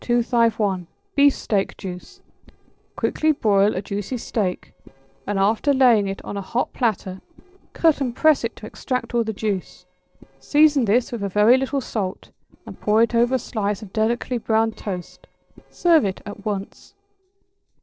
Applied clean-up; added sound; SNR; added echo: neural separator model SepFormer DNS4.